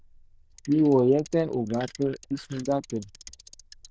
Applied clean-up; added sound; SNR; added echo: neural diffusion model UNIVERSE++.